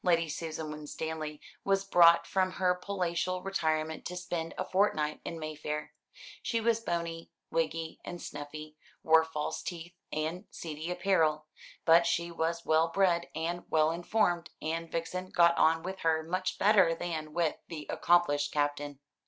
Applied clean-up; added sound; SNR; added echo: none; none; none; none.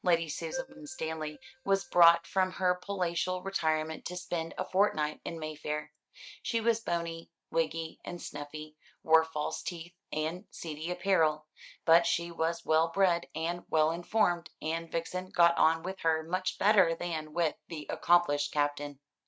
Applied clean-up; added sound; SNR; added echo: neural mask model RNNoise.